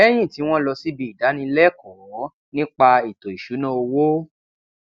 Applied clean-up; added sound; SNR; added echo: none; none; none; none.